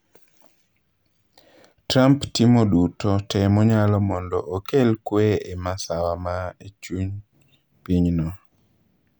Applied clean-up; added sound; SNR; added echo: none; none; none; none.